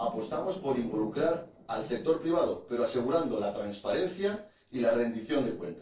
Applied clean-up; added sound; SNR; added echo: neural separator model SepFormer DNS4.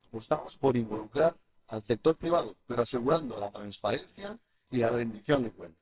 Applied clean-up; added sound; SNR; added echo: neural separator model SepFormer WHAMR!.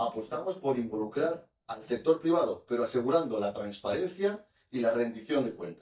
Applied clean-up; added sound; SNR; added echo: neural mask model DeepFilterNet 3.